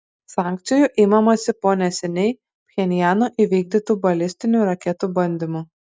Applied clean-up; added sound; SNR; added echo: none; none; none; none.